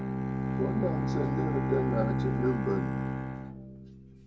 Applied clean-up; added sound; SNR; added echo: none; Bowed string instrument; -3 dB; reverberation time 1.5 s.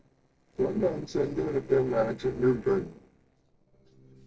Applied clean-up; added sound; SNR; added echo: neural separator model SepFormer DNS4.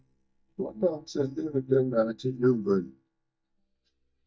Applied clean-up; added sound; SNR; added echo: neural mask model DeepFilterNet 3.